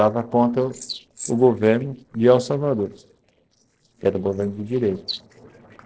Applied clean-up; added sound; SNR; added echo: neural separator model SepFormer DNS4.